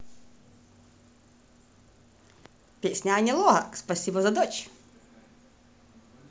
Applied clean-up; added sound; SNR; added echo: none; none; none; none.